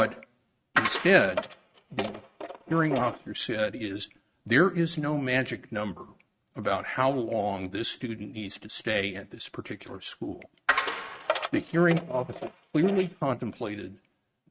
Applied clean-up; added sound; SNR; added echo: neural mask model RNNoise.